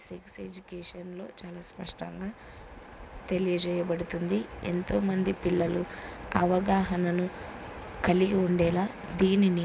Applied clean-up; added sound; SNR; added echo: none; none; none; none.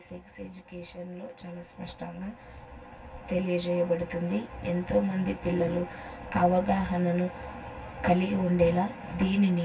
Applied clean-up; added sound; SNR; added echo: none; none; none; reverberation time 0.1 s.